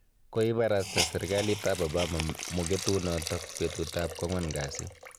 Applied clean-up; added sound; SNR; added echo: none; Hiss; 7 dB; none.